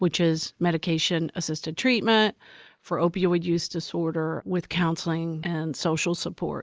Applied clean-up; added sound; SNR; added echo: none; none; none; none.